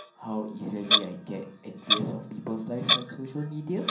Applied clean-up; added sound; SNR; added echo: none; Clock; -4 dB; reverberation time 0.6 s.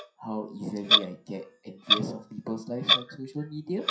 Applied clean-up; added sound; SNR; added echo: classical method WPE with log-MMSE.